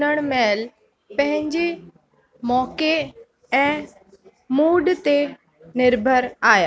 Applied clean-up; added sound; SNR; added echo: none; none; none; none.